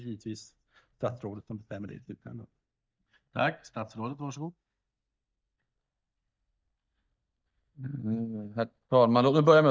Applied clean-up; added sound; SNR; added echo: neural mask model DeepFilterNet 3.